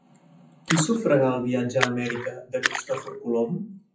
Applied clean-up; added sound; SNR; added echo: classical method WPE with log-MMSE.